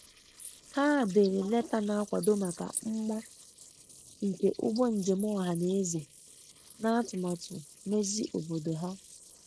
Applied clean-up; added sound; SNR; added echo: neural mask model Resemble Enhance denoiser.